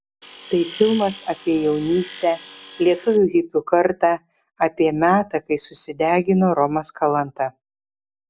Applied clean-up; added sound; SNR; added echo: none; Tools; 15 dB; none.